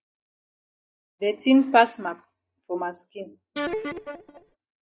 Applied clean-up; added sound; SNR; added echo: neural mask model DeepFilterNet 3.